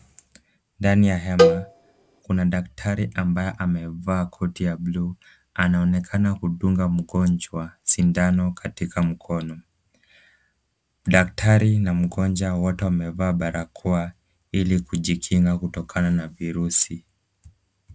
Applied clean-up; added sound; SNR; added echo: none; Cowbell; 0 dB; none.